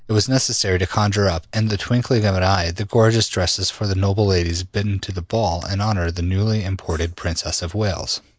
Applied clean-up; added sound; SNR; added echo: neural mask model Resemble Enhance denoiser.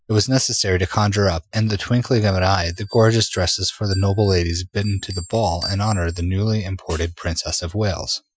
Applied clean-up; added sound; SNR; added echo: classical method Wiener filter.